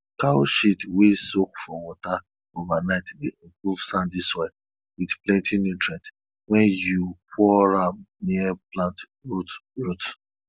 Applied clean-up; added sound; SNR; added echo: none; none; none; none.